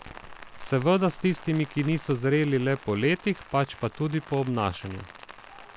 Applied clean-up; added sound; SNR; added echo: none; Rain; 18 dB; none.